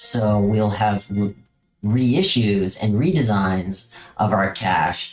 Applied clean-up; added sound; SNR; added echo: neural mask model RNNoise.